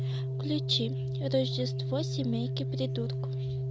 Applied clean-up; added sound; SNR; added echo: none; Organ; -2 dB; none.